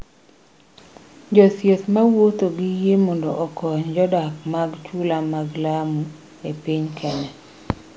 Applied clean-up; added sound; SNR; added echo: none; none; none; none.